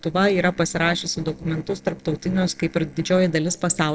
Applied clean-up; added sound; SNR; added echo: neural separator model SepFormer DNS4.